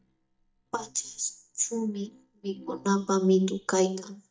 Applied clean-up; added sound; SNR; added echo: neural mask model DeepFilterNet 3.